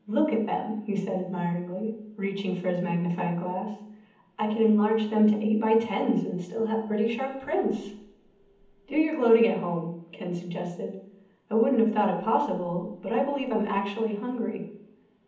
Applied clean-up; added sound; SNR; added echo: none; none; none; reverberation time 0.8 s.